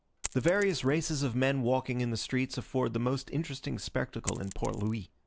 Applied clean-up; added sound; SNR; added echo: none; Coin (dropping); 17 dB; none.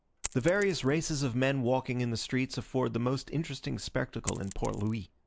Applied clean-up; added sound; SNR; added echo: neural mask model Resemble Enhance denoiser.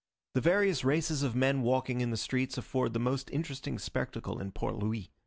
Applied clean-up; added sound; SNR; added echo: none; none; none; none.